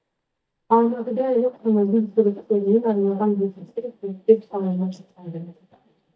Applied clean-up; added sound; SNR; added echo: neural mask model DeepFilterNet 3.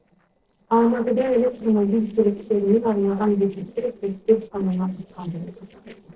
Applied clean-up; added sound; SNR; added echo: neural separator model SepFormer DNS4.